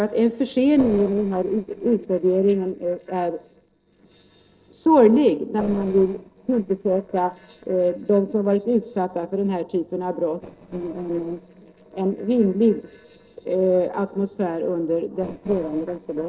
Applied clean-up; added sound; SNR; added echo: neural separator model SepFormer DNS4.